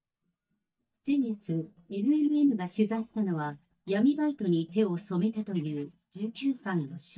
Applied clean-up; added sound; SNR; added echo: neural mask model DeepFilterNet 3.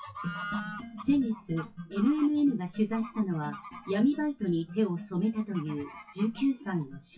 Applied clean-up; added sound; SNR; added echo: classical method WPE with log-MMSE.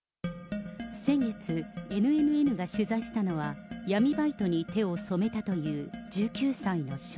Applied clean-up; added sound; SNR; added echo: none; none; none; none.